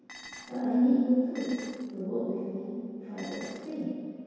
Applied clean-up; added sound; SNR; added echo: none; Dishes, pots, and pans; 18 dB; reverberation time 2.0 s.